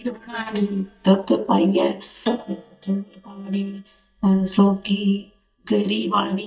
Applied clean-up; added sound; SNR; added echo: neural mask model DeepFilterNet 3.